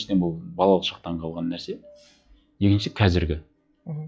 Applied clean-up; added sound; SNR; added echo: classical method log-MMSE.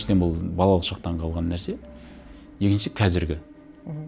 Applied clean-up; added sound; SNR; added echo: none; Engine / Mechanisms; 19 dB; none.